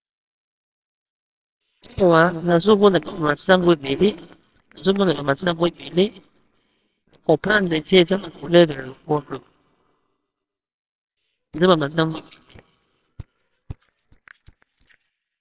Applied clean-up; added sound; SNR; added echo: neural separator model SepFormer WHAMR!.